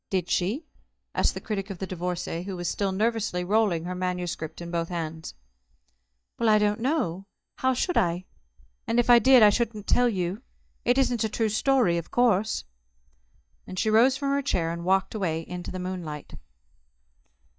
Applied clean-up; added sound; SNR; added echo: neural mask model DeepFilterNet 3.